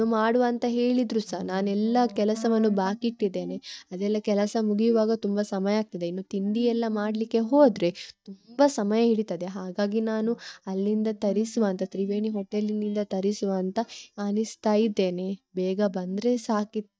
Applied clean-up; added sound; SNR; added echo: neural mask model DeepFilterNet 3.